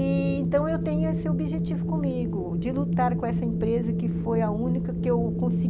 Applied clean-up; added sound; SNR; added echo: none; Wind; -3 dB; none.